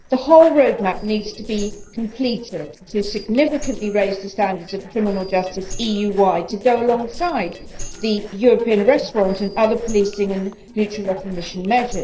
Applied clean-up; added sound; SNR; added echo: neural separator model SepFormer DNS4.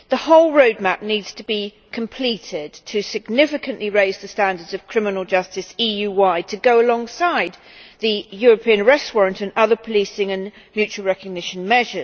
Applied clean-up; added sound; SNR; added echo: none; none; none; none.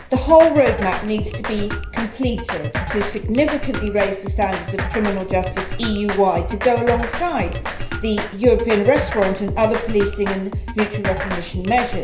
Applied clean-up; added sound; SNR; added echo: none; Drum kit; 6 dB; reverberation time 0.5 s.